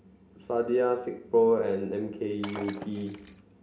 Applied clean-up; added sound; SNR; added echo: none; Shatter; 15 dB; reverberation time 0.3 s.